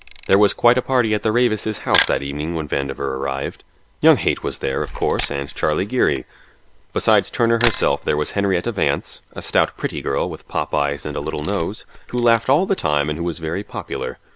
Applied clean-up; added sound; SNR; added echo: none; Camera; 13 dB; none.